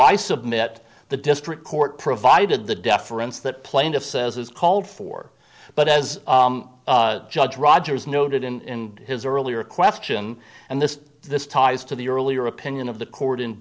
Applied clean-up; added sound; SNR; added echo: none; none; none; none.